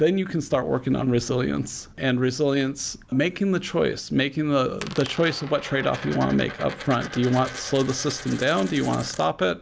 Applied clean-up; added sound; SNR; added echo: none; Coin (dropping); 17 dB; none.